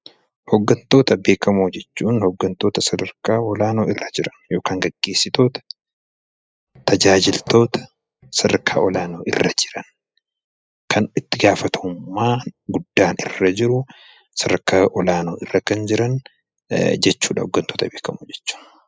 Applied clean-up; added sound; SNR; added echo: classical method spectral subtraction.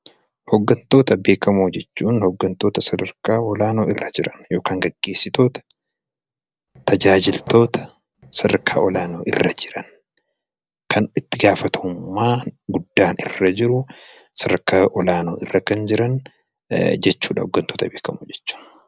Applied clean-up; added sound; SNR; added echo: neural separator model SepFormer DNS4.